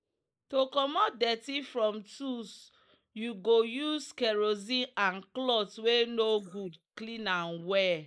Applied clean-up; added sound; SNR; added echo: neural mask model Resemble Enhance denoiser.